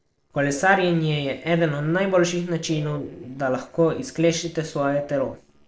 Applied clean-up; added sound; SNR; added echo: neural separator model SepFormer DNS4.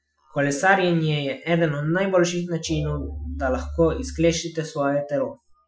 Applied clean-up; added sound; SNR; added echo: classical method Wiener filter.